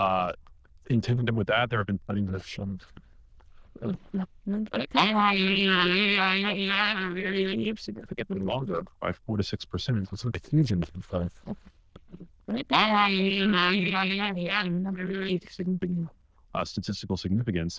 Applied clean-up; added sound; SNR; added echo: neural diffusion model UNIVERSE++.